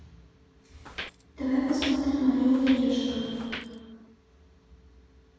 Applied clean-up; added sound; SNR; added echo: none; Walk, footsteps; 13 dB; reverberation time 2.1 s.